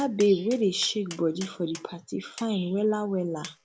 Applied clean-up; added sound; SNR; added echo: none; Tap; 20 dB; none.